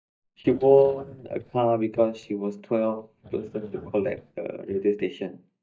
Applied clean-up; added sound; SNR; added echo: neural mask model DeepFilterNet 3.